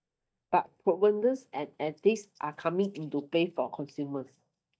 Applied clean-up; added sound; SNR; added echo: neural mask model DeepFilterNet 3.